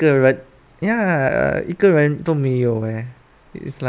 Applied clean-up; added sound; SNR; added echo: none; none; none; none.